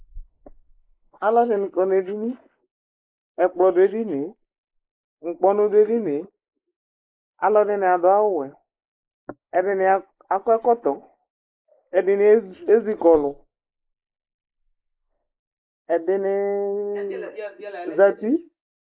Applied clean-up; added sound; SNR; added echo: neural mask model Resemble Enhance denoiser.